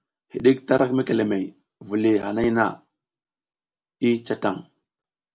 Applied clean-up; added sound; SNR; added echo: none; none; none; none.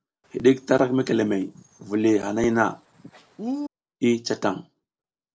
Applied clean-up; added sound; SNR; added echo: neural separator model SepFormer DNS4.